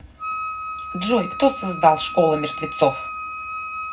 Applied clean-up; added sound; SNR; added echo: none; Wind instrument, woodwind instrument; 8 dB; reverberation time 0.3 s.